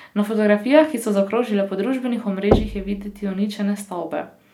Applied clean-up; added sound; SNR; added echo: none; Knock; 5 dB; none.